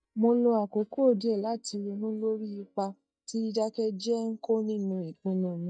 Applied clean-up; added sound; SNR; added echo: neural mask model DeepFilterNet 3.